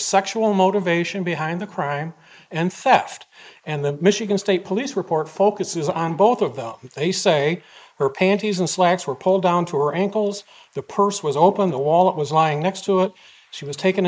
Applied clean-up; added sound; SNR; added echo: neural mask model Resemble Enhance denoiser.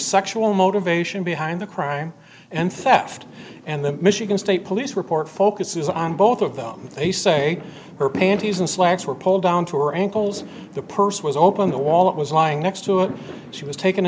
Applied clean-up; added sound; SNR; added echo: none; Fireworks; 16 dB; none.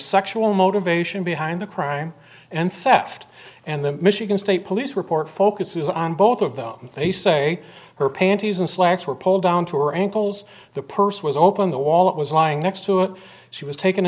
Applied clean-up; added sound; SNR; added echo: none; none; none; none.